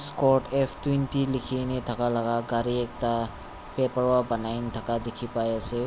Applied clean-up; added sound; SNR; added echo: none; none; none; none.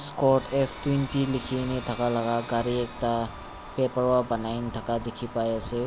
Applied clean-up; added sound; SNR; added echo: none; Domestic sounds, home sounds + Harmonica; 19 dB; none.